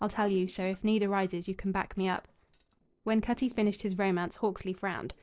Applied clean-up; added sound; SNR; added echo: neural separator model SepFormer DNS4.